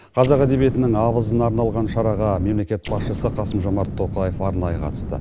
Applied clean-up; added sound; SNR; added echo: none; Explosion; 7 dB; none.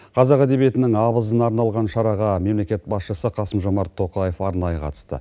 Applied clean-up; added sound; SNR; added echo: none; none; none; none.